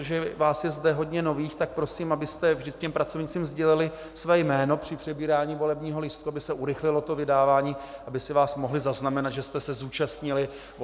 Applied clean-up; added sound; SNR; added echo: none; none; none; none.